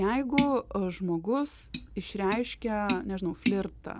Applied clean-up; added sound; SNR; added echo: none; Tap; 6 dB; none.